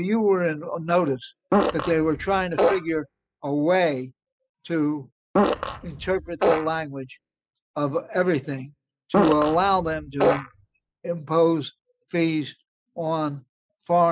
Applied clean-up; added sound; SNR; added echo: classical method spectral subtraction.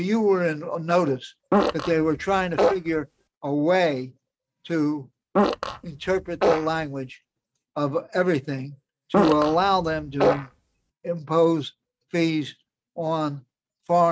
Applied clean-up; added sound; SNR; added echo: neural mask model RNNoise.